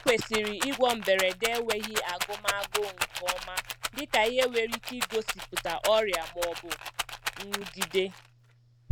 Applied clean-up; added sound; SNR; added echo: none; Rattle; 5 dB; none.